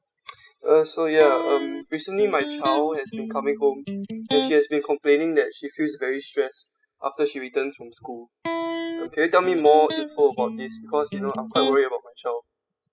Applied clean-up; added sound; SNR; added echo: classical method spectral subtraction.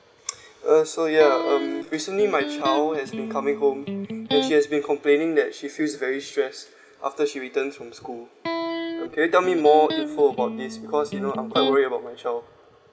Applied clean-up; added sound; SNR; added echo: none; Electric guitar; 7 dB; none.